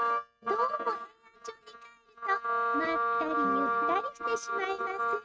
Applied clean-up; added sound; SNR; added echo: neural mask model RNNoise.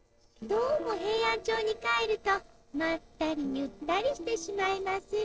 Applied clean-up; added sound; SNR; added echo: neural separator model SepFormer DNS4.